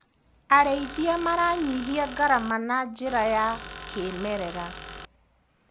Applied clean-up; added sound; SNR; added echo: none; Tools; 12 dB; none.